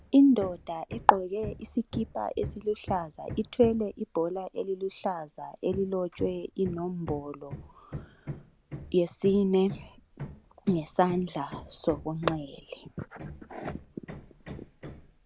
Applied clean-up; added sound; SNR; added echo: none; Hammer; 14 dB; none.